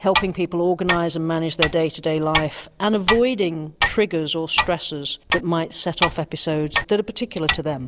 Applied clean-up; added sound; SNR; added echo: none; Clock; 4 dB; none.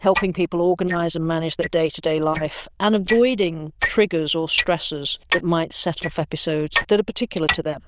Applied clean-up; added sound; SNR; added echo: neural diffusion model UNIVERSE++.